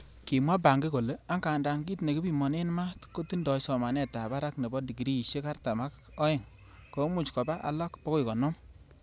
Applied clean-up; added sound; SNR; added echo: none; none; none; none.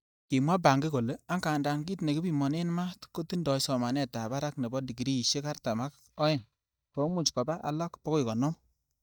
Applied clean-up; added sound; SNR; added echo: neural mask model DeepFilterNet 3.